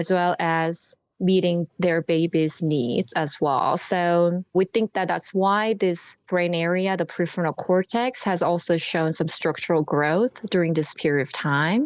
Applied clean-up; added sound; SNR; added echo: neural mask model Resemble Enhance denoiser.